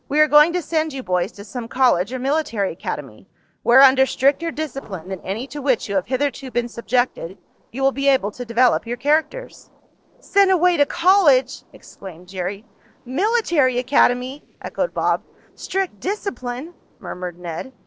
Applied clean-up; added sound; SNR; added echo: neural separator model SepFormer DNS4.